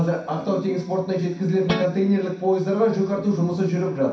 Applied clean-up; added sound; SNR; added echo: none; Guitar; 5 dB; reverberation time 0.6 s.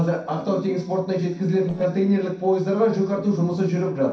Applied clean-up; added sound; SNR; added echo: neural separator model SepFormer DNS4.